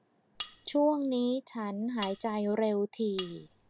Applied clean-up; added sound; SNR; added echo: none; Cutlery, silverware; 4 dB; none.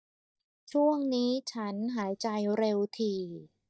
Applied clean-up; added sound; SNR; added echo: neural mask model DeepFilterNet 3.